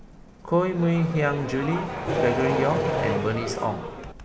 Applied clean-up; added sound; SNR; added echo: none; Accelerating, revving, vroom; 2 dB; none.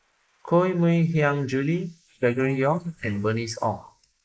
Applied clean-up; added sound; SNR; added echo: neural mask model Resemble Enhance denoiser.